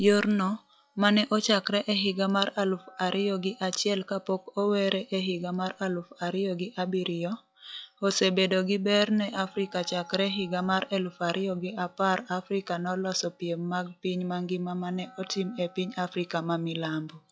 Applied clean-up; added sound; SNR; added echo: classical method log-MMSE.